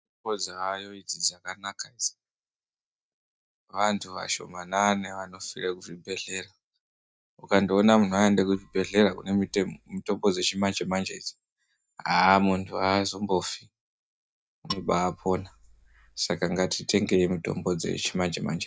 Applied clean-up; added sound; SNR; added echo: neural mask model DeepFilterNet 3.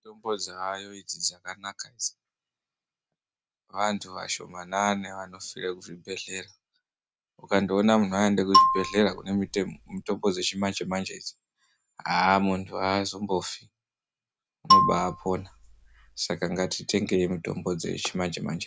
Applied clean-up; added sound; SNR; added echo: none; Marimba, xylophone; -4 dB; none.